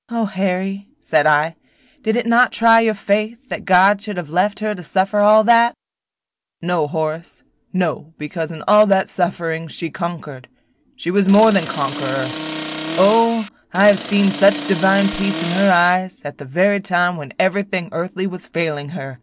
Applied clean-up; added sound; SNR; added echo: none; Accelerating, revving, vroom; 9 dB; none.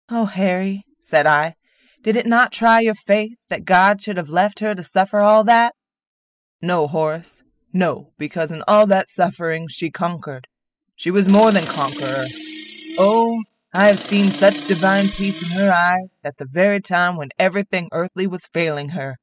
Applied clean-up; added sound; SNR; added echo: classical method spectral subtraction.